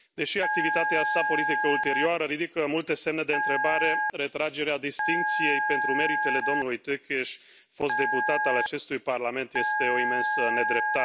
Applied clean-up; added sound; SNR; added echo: none; Telephone; -1 dB; none.